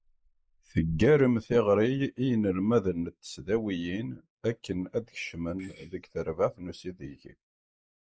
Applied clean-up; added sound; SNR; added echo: neural mask model Resemble Enhance denoiser.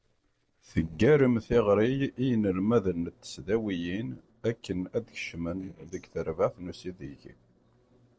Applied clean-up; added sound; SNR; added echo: neural separator model SepFormer DNS4.